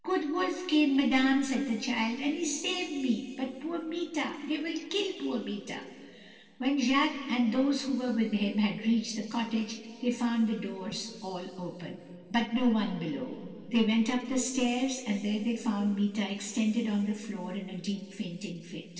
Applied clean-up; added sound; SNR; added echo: none; none; none; reverberation time 2.4 s.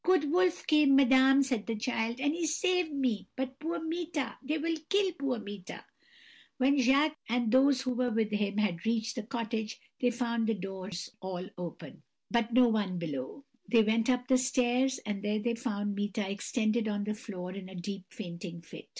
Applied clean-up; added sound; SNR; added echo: none; none; none; none.